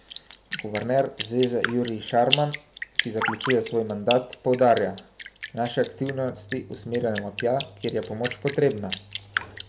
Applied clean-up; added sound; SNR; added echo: none; Drip; 8 dB; none.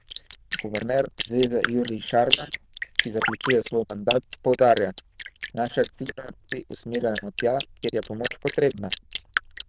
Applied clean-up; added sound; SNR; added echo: neural diffusion model UNIVERSE++.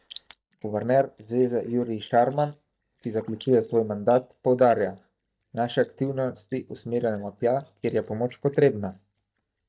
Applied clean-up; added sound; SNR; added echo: neural mask model DeepFilterNet 3.